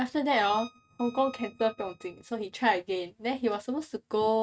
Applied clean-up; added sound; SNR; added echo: neural mask model RNNoise.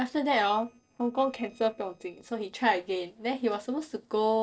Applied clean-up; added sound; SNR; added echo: neural separator model SepFormer DNS4.